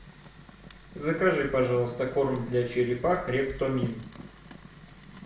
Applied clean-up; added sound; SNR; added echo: none; Fire; 17 dB; reverberation time 0.5 s.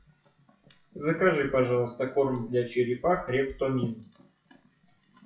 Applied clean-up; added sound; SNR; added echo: classical method WPE with log-MMSE.